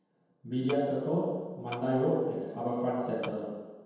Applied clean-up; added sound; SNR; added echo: none; Tap / Glass; 14 dB; reverberation time 1.2 s.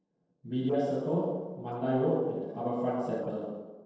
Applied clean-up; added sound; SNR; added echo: neural separator model SepFormer DNS4.